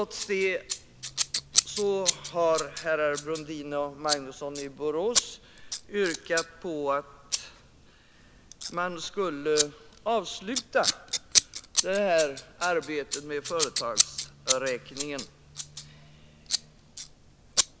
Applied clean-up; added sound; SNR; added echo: none; Scissors; 2 dB; none.